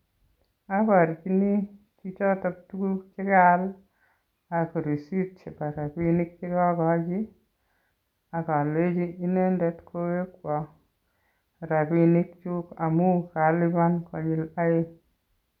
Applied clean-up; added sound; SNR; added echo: none; none; none; none.